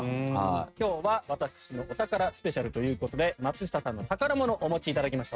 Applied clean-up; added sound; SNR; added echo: neural mask model RNNoise.